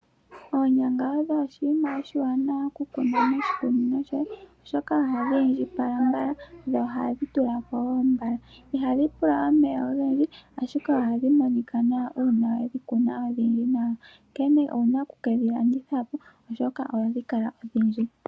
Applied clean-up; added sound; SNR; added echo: none; none; none; none.